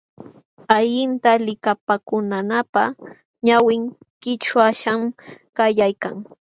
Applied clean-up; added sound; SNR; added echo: none; none; none; none.